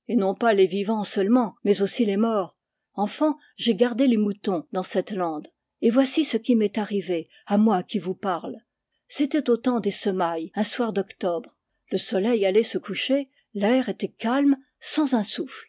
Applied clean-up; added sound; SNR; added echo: none; none; none; none.